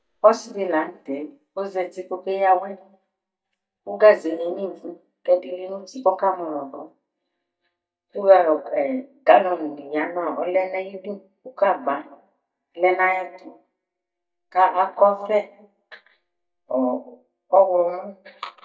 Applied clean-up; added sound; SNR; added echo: neural mask model DeepFilterNet 3.